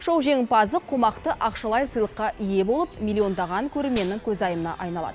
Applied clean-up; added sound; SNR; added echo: none; Gunshot, gunfire; 12 dB; none.